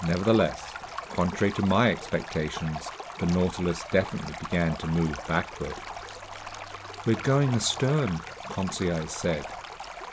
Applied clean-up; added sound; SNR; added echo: none; Stream; 11 dB; none.